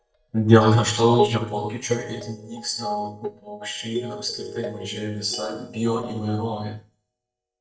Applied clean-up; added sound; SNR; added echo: neural mask model DeepFilterNet 3.